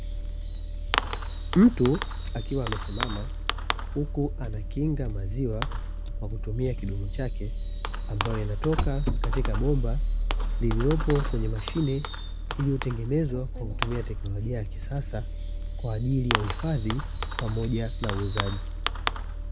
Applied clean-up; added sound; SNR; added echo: none; Fireworks; 0 dB; none.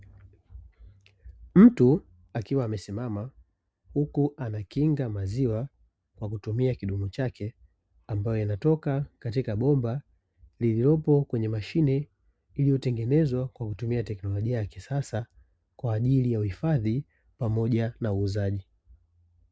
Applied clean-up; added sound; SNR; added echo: none; none; none; none.